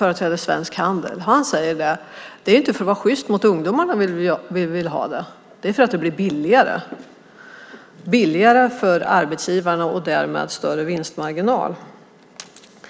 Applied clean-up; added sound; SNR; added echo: none; none; none; none.